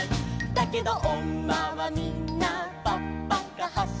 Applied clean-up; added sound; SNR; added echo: none; Guitar; 16 dB; none.